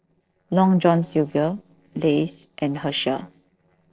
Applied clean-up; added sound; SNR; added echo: neural separator model SepFormer DNS4.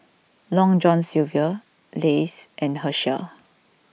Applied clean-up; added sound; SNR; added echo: none; none; none; none.